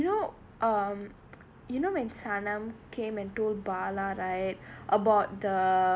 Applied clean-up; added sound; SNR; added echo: none; none; none; none.